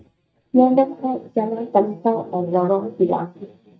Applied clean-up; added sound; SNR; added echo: neural mask model DeepFilterNet 3.